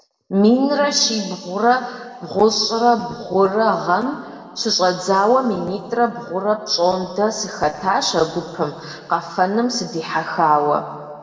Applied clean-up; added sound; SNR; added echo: none; none; none; reverberation time 2.0 s.